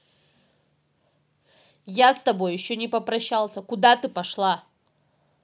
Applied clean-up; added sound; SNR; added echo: none; none; none; none.